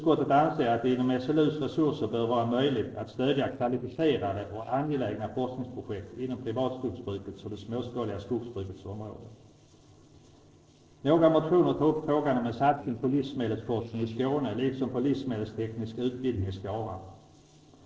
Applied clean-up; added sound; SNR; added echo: neural separator model SepFormer DNS4.